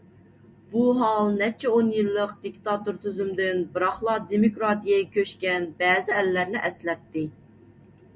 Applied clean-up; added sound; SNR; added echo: none; none; none; none.